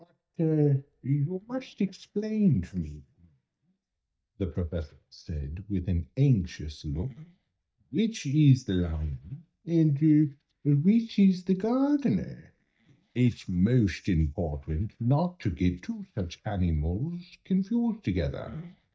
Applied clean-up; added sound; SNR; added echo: neural mask model DeepFilterNet 3.